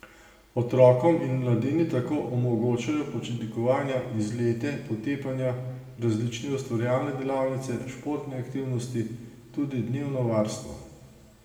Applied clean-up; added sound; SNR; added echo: none; none; none; reverberation time 1.4 s.